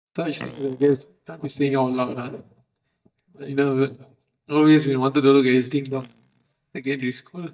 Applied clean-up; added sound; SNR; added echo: neural mask model DeepFilterNet 3.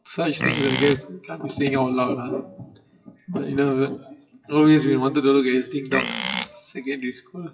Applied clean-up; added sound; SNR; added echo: classical method WPE with log-MMSE.